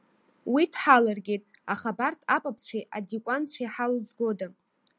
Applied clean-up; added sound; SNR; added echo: none; none; none; none.